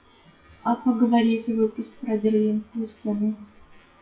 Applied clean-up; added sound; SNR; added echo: classical method WPE with log-MMSE.